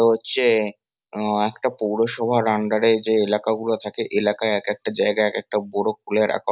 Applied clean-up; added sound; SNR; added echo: none; none; none; none.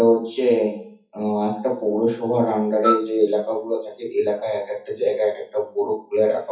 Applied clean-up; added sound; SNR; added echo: classical method WPE with log-MMSE.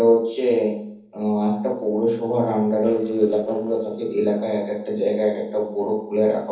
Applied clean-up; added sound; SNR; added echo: neural separator model SepFormer DNS4.